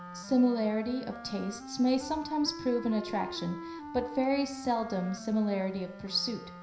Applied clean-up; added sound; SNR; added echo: none; Wind instrument, woodwind instrument; 12 dB; reverberation time 0.5 s.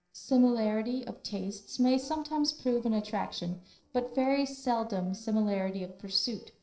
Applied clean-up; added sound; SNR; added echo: neural separator model SepFormer DNS4.